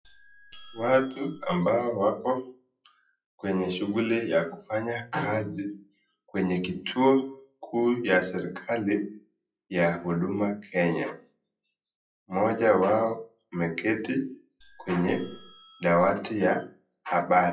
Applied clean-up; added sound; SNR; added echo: classical method WPE with log-MMSE.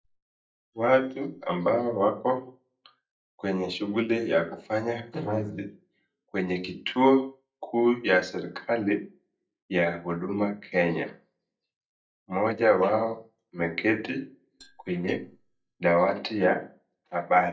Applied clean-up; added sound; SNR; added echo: neural mask model DeepFilterNet 3.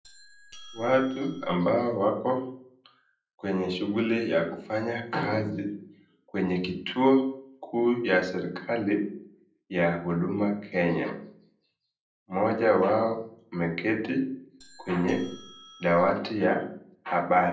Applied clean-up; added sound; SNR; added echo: none; Doorbell; 19 dB; reverberation time 0.6 s.